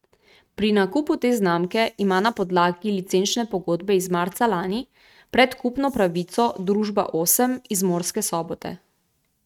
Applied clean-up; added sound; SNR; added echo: neural mask model RNNoise.